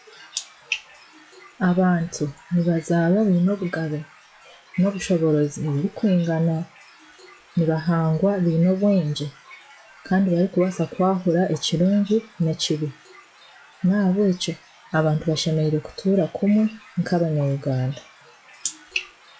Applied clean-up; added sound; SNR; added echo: classical method log-MMSE.